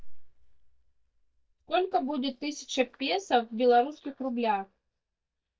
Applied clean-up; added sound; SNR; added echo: neural mask model DeepFilterNet 3.